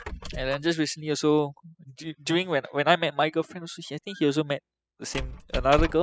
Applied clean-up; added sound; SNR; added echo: classical method spectral subtraction.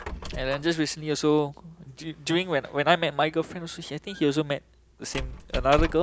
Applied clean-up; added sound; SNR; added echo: none; Squeak; 10 dB; none.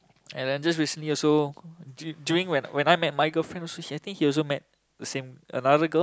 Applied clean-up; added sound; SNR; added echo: none; none; none; none.